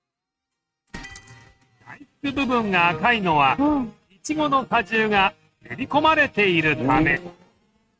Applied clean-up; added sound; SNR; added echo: neural mask model RNNoise.